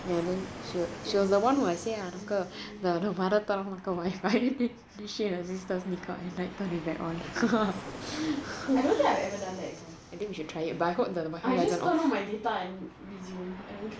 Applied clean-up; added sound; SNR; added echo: none; Fixed-wing aircraft, airplane; 15 dB; none.